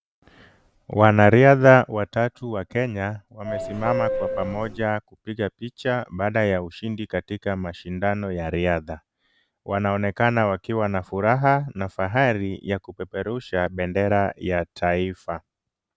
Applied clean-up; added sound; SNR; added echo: none; Subway, metro, underground / Doorbell; 5 dB; none.